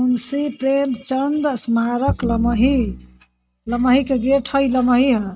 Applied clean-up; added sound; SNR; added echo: neural mask model RNNoise.